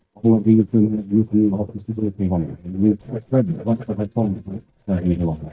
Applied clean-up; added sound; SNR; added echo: neural mask model DeepFilterNet 3.